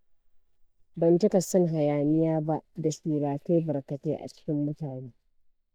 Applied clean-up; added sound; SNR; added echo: neural mask model DeepFilterNet 3.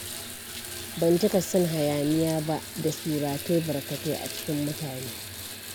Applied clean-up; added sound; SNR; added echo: none; Bathtub (filling or washing) / Water tap, faucet; 10 dB; none.